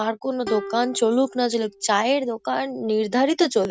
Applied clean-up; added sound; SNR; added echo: none; Plucked string instrument; 16 dB; none.